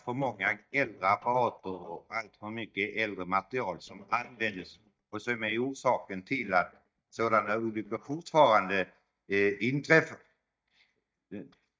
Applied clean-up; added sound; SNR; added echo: neural mask model DeepFilterNet 3.